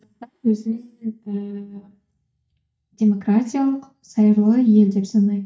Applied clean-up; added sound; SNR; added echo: neural mask model DeepFilterNet 3.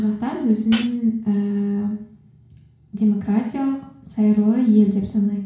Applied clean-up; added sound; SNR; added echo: none; Hi-hat; 6 dB; reverberation time 0.6 s.